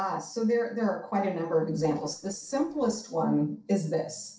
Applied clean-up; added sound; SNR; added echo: neural separator model SepFormer DNS4.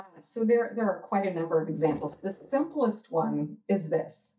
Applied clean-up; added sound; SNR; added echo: neural mask model DeepFilterNet 3.